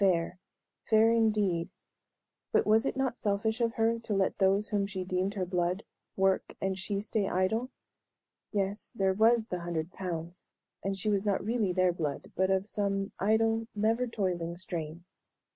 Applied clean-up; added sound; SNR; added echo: none; none; none; none.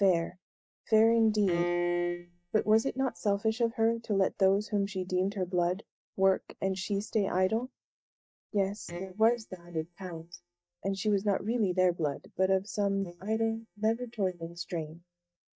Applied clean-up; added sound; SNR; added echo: neural mask model DeepFilterNet 3.